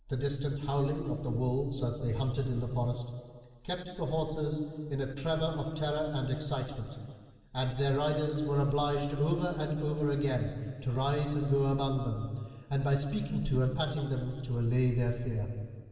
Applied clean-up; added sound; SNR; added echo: none; none; none; reverberation time 1.9 s.